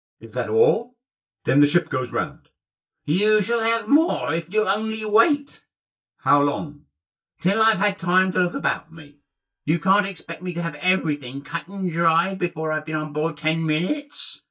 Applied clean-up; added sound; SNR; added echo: neural mask model DeepFilterNet 3.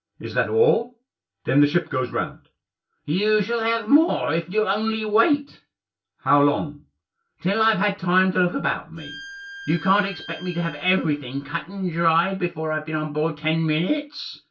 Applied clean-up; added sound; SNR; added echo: none; Bowed string instrument; 18 dB; reverberation time 0.2 s.